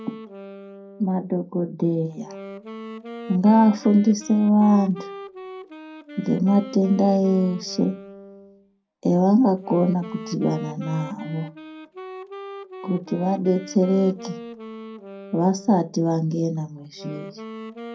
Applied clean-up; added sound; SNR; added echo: none; Wind instrument, woodwind instrument; 15 dB; reverberation time 0.2 s.